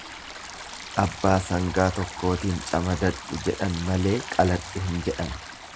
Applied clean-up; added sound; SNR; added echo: none; Liquid + Stream; 12 dB; none.